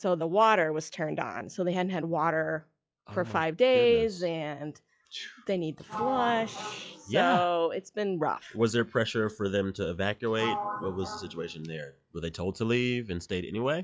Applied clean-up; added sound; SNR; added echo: classical method log-MMSE.